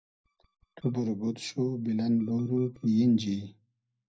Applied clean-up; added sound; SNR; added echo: neural mask model DeepFilterNet 3.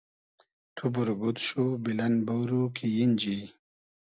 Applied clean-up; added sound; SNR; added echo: none; none; none; none.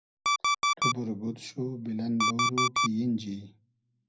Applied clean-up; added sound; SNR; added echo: none; Alarm; -4 dB; reverberation time 0.4 s.